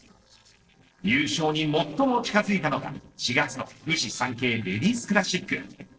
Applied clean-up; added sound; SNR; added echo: neural separator model SepFormer DNS4.